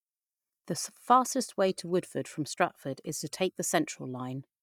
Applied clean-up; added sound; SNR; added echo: neural mask model DeepFilterNet 3.